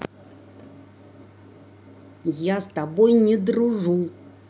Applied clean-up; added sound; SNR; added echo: none; none; none; none.